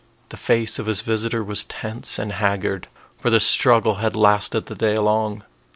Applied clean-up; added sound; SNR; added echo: none; none; none; none.